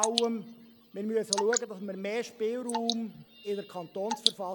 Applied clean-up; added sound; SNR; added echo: none; Drip / Water; 3 dB; none.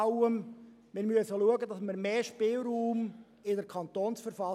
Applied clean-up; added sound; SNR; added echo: none; none; none; none.